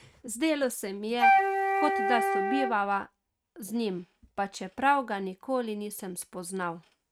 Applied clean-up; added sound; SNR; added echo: neural mask model RNNoise.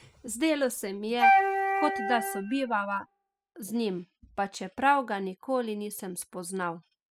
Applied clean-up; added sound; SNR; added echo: classical method spectral subtraction.